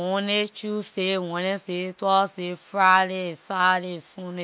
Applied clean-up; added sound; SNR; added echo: none; none; none; none.